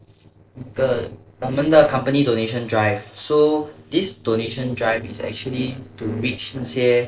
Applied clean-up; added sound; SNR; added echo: neural separator model SepFormer DNS4.